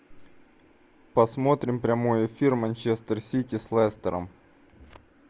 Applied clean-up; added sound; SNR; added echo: none; none; none; none.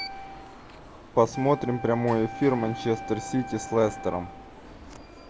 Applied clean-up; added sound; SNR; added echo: none; Alarm + Wind instrument, woodwind instrument; 12 dB; none.